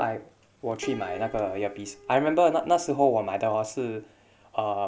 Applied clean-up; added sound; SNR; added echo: none; Piano; 19 dB; none.